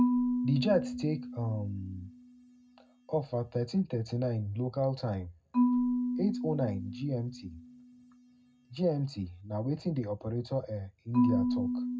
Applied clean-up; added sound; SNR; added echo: none; Marimba, xylophone / Wood; 1 dB; reverberation time 0.3 s.